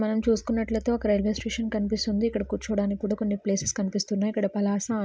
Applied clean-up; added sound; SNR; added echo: none; none; none; none.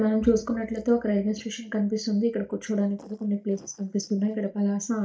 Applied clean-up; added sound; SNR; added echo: neural mask model DeepFilterNet 3.